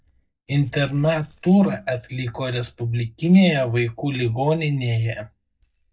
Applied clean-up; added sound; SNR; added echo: neural mask model DeepFilterNet 3.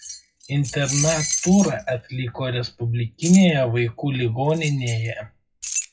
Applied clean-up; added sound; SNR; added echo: classical method WPE with log-MMSE.